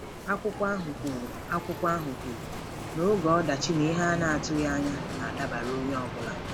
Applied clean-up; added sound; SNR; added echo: none; Bicycle; 6 dB; none.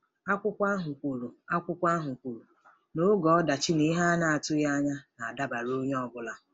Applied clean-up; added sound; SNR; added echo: none; none; none; none.